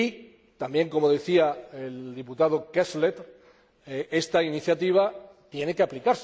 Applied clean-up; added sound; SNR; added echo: none; none; none; none.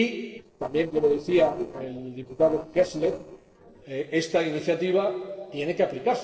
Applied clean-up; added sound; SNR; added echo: neural separator model SepFormer DNS4.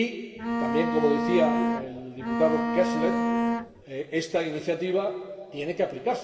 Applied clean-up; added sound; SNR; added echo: none; Bowed string instrument; -1 dB; reverberation time 2.1 s.